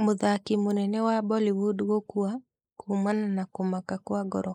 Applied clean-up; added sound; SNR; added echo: neural mask model Resemble Enhance denoiser.